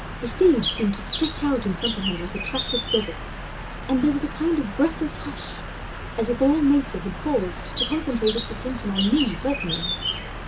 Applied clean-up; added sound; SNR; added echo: none; Bird; 6 dB; reverberation time 0.2 s.